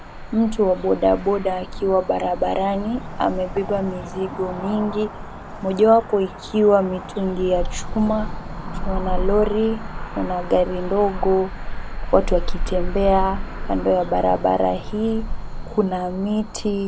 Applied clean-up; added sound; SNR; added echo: none; Cricket / Motor vehicle (road); 6 dB; none.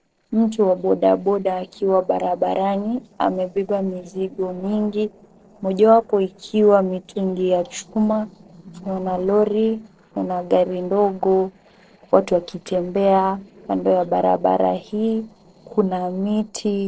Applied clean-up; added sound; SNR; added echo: neural separator model SepFormer DNS4.